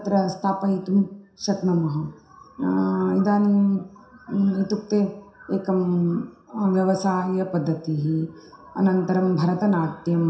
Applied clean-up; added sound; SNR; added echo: none; none; none; reverberation time 0.7 s.